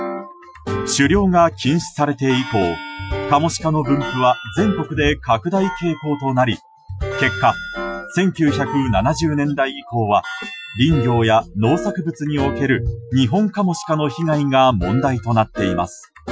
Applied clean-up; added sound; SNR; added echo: classical method Wiener filter.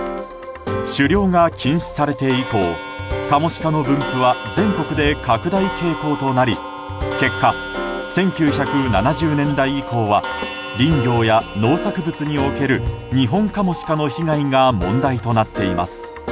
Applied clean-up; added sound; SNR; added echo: none; Clock; 14 dB; none.